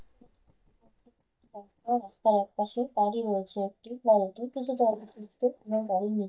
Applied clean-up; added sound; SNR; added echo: neural mask model DeepFilterNet 3.